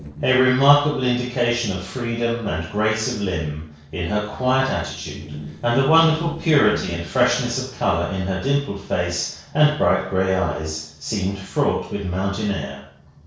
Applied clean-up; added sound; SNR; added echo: neural separator model SepFormer DNS4.